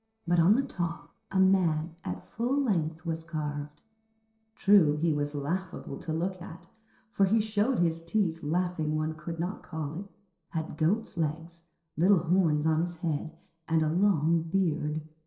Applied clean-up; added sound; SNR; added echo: neural separator model SepFormer DNS4.